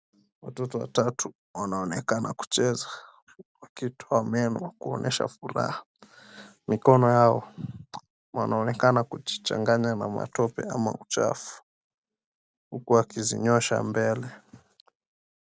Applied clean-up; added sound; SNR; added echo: none; none; none; none.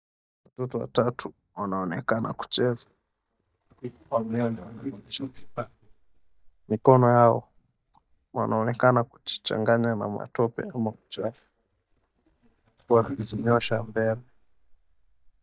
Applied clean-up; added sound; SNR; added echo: neural mask model DeepFilterNet 3.